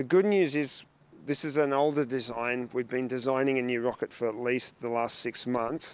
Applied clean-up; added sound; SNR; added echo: none; none; none; none.